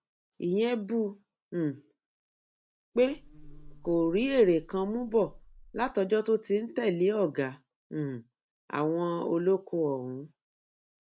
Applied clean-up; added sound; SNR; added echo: none; Buzz; 18 dB; none.